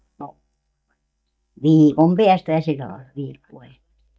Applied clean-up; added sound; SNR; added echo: neural mask model DeepFilterNet 3.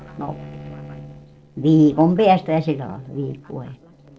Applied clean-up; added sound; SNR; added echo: neural separator model SepFormer DNS4.